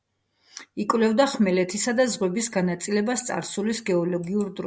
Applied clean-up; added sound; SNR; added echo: none; none; none; none.